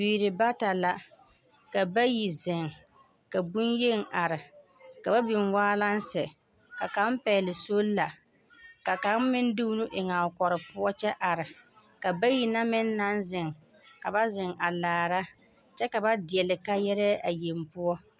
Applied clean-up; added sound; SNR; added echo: none; none; none; none.